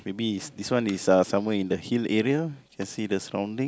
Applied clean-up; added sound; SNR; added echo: none; none; none; none.